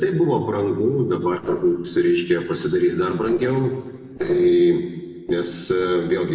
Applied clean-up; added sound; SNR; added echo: neural separator model SepFormer DNS4.